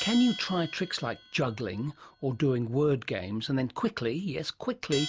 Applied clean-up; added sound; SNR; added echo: none; Bell; 14 dB; none.